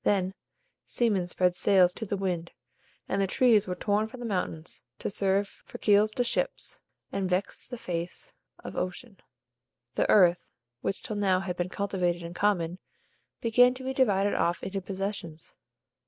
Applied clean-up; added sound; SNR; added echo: none; none; none; none.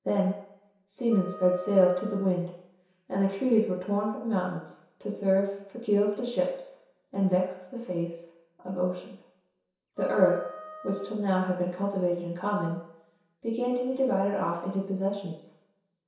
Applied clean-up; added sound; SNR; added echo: none; Wind instrument, woodwind instrument; 17 dB; reverberation time 0.7 s.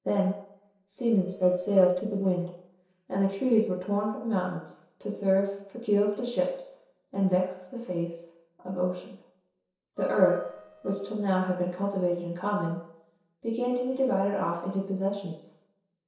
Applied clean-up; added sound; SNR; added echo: neural separator model SepFormer DNS4.